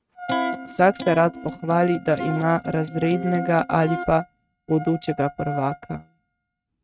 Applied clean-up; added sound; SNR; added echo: neural mask model RNNoise.